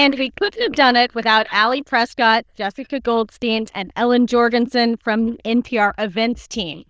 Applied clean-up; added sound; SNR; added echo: neural diffusion model UNIVERSE++.